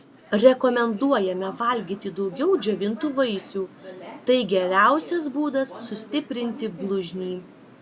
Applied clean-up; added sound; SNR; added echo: none; Subway, metro, underground; 18 dB; none.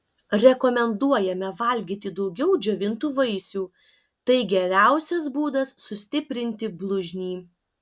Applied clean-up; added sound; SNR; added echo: none; none; none; none.